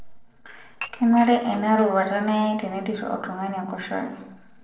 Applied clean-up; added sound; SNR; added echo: neural separator model SepFormer DNS4.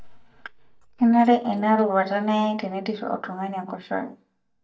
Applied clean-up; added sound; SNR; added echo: neural mask model DeepFilterNet 3.